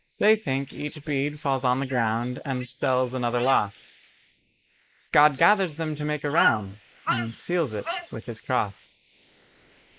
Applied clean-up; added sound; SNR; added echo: neural mask model Resemble Enhance denoiser.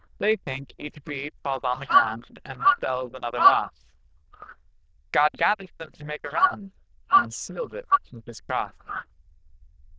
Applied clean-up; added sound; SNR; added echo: neural diffusion model UNIVERSE++.